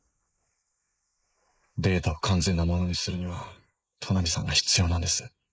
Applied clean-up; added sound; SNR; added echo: neural mask model Resemble Enhance denoiser.